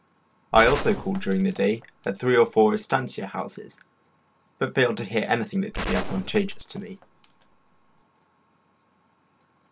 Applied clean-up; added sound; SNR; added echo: none; Gunshot, gunfire; 8 dB; none.